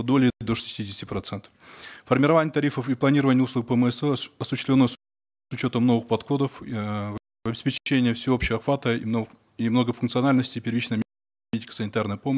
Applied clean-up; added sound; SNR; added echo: none; none; none; none.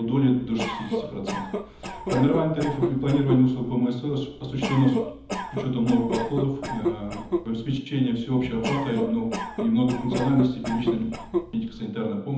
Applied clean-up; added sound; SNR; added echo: none; Cough; 6 dB; reverberation time 1.3 s.